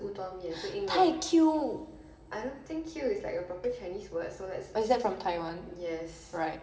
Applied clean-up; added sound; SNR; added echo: none; Cowbell; 11 dB; reverberation time 2.4 s.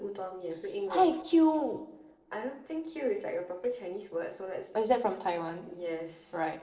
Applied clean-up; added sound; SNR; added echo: neural separator model SepFormer DNS4.